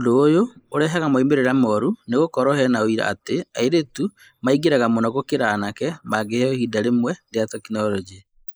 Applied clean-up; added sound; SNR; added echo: neural mask model Resemble Enhance denoiser.